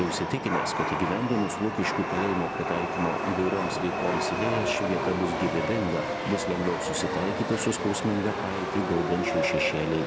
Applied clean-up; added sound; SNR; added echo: none; Chatter / Subway, metro, underground; 0 dB; none.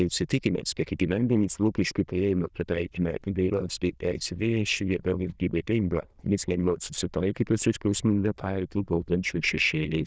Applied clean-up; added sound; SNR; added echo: neural diffusion model UNIVERSE++.